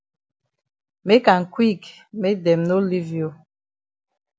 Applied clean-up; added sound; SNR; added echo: none; none; none; none.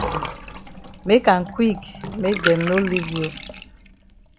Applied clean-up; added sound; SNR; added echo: none; Bathtub (filling or washing) / Water; 8 dB; none.